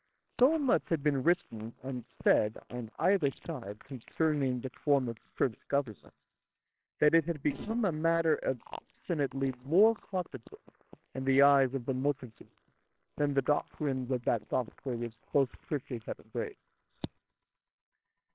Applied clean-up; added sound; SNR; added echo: neural separator model SepFormer WHAMR!.